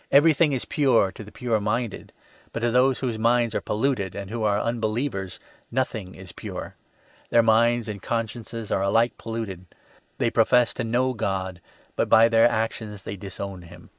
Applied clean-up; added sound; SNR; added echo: neural mask model Resemble Enhance denoiser.